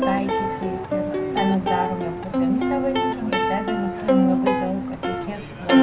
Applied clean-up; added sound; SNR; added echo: none; Plucked string instrument; -5 dB; reverberation time 0.1 s.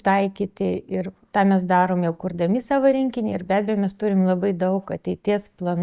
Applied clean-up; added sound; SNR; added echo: none; none; none; none.